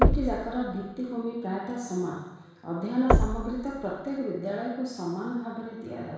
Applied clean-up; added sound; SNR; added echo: none; Knock; -1 dB; reverberation time 1.1 s.